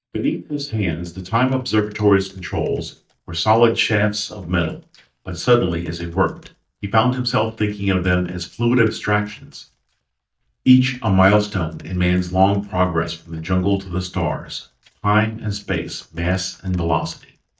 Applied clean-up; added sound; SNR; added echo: neural mask model DeepFilterNet 3.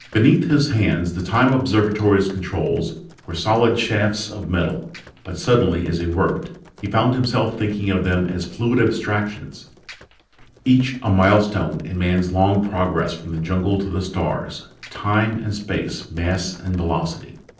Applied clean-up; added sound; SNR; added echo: neural separator model SepFormer DNS4.